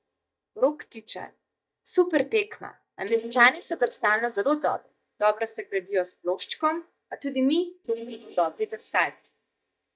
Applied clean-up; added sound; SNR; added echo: neural mask model DeepFilterNet 3.